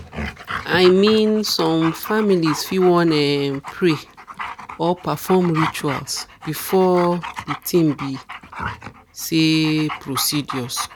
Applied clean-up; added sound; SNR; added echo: none; Dog; 12 dB; none.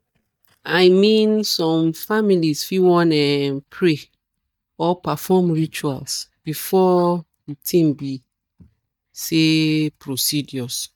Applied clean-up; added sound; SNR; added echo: neural mask model DeepFilterNet 3.